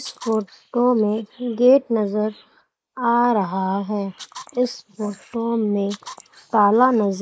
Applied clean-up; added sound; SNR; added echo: neural mask model Resemble Enhance denoiser.